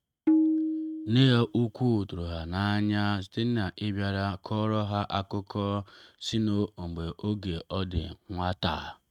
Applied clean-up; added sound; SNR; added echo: neural mask model RNNoise.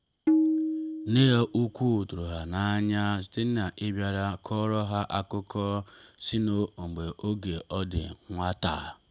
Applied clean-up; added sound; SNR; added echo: none; Tabla; 0 dB; none.